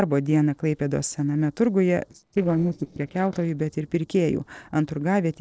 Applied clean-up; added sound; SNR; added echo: neural separator model SepFormer DNS4.